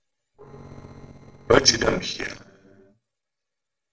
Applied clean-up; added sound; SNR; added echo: neural separator model SepFormer DNS4.